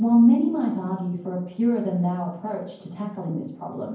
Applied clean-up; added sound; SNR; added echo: none; none; none; reverberation time 0.9 s.